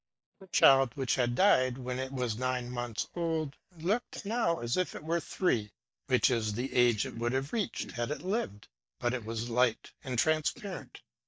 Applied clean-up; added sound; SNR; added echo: neural mask model DeepFilterNet 3.